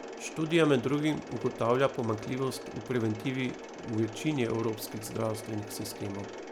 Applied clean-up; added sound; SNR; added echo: none; Mechanisms; 12 dB; none.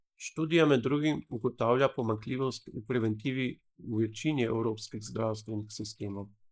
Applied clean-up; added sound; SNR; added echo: neural mask model Resemble Enhance denoiser.